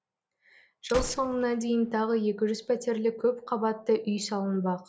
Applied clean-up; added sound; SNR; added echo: none; Gunshot, gunfire; 15 dB; none.